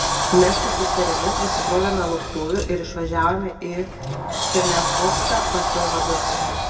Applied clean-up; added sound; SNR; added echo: none; Sliding door; -1 dB; reverberation time 1.6 s.